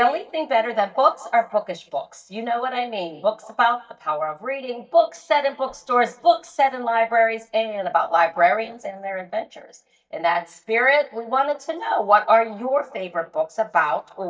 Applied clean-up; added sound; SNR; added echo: neural mask model DeepFilterNet 3.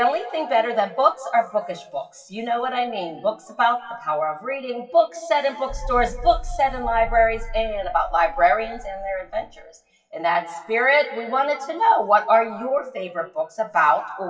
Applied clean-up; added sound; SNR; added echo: classical method WPE with log-MMSE.